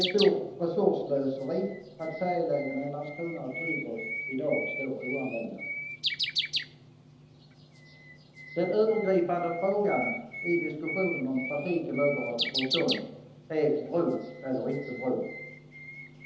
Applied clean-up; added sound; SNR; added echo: none; Bird; 7 dB; reverberation time 0.9 s.